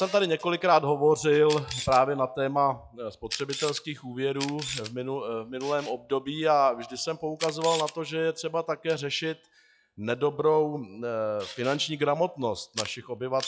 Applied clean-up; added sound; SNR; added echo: classical method log-MMSE.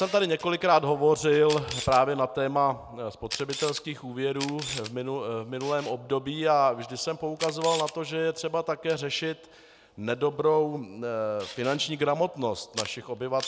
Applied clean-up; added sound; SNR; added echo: none; Camera; 15 dB; none.